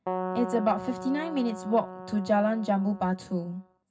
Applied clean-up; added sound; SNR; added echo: none; Keyboard (musical); 9 dB; reverberation time 0.4 s.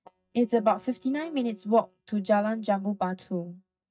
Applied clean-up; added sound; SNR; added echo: neural mask model DeepFilterNet 3.